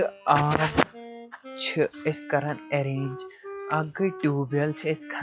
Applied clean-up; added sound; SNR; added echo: classical method log-MMSE.